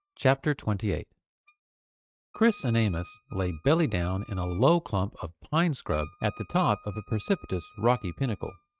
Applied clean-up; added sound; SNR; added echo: neural mask model RNNoise.